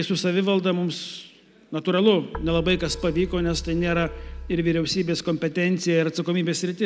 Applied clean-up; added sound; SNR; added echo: none; Keyboard (musical); 13 dB; none.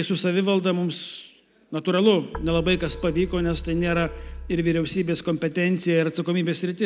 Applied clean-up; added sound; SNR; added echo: neural mask model DeepFilterNet 3.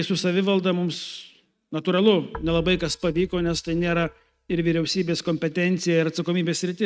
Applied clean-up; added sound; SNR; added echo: neural mask model RNNoise.